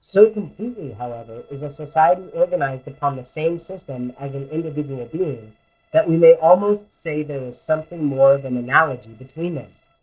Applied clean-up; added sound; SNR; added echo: neural separator model SepFormer DNS4.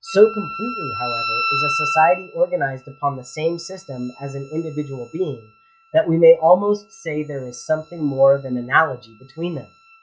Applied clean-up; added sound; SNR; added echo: classical method log-MMSE.